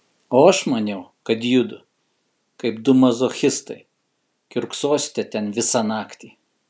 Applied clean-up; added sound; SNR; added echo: none; none; none; none.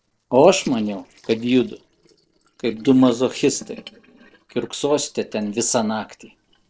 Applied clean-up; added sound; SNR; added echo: neural separator model SepFormer DNS4.